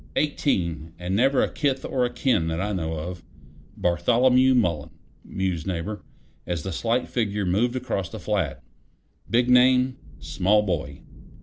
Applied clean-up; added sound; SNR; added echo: none; Thunderstorm; 19 dB; none.